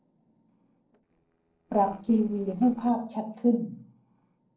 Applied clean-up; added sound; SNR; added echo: neural separator model SepFormer DNS4.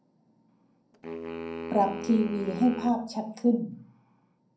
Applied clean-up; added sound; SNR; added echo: none; Wind instrument, woodwind instrument; 10 dB; reverberation time 0.5 s.